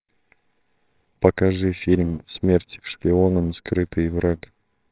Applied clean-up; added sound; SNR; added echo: neural separator model SepFormer WHAMR!.